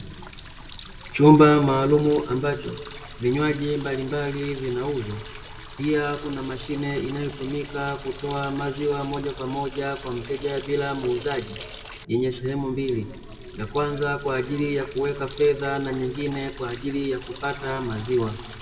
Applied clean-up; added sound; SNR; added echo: none; Water tap, faucet; 13 dB; reverberation time 1.1 s.